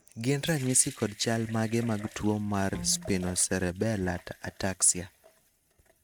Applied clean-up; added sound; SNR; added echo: neural mask model RNNoise.